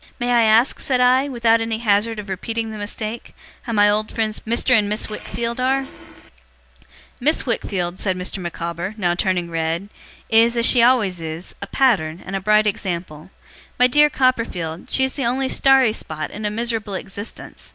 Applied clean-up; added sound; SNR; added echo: none; Fart; 18 dB; none.